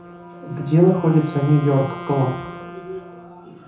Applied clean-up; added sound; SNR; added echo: none; Wind instrument, woodwind instrument; 15 dB; reverberation time 0.6 s.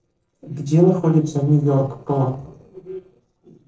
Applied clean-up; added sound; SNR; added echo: neural separator model SepFormer DNS4.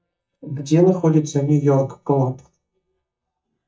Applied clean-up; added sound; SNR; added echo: neural mask model DeepFilterNet 3.